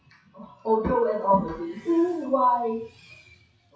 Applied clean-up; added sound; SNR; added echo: classical method WPE with log-MMSE.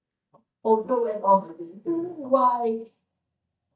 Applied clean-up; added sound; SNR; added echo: neural mask model DeepFilterNet 3.